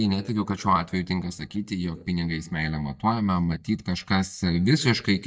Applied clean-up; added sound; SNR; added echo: neural mask model DeepFilterNet 3.